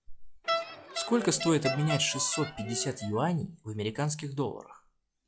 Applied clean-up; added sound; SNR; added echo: classical method log-MMSE.